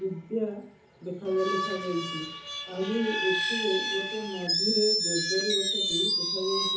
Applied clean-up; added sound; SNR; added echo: none; Screech; -1 dB; reverberation time 0.6 s.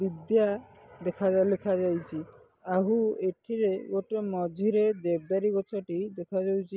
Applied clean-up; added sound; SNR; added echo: none; none; none; none.